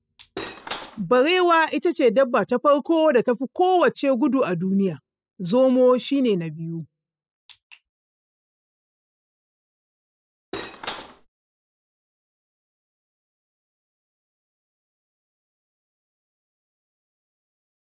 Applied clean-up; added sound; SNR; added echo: classical method spectral subtraction.